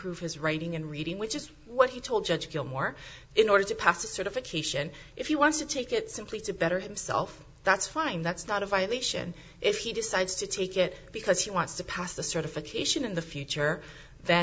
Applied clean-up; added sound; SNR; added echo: none; none; none; none.